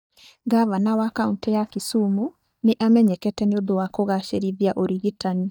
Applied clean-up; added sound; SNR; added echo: neural mask model DeepFilterNet 3.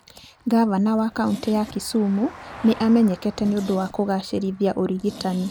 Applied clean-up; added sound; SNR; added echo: none; Zipper (clothing) + Vehicle; 19 dB; none.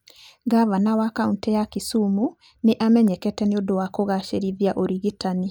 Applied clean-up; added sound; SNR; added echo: none; none; none; none.